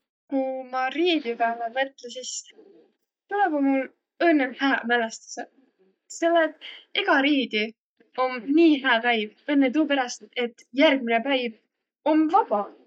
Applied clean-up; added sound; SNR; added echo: neural mask model DeepFilterNet 3.